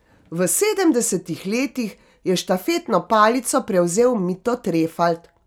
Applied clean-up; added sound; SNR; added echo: none; none; none; none.